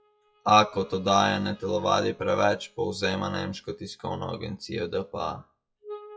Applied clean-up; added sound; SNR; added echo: classical method WPE with log-MMSE.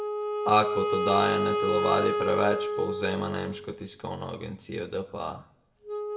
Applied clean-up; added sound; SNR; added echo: none; Wind instrument, woodwind instrument; 1 dB; reverberation time 0.5 s.